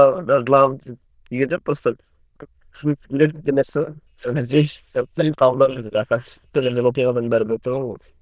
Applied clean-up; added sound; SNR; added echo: neural diffusion model UNIVERSE++.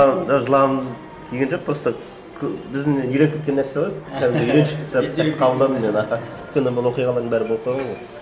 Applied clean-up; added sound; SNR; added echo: none; none; none; none.